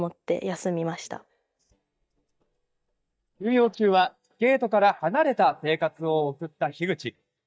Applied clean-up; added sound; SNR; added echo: neural mask model DeepFilterNet 3.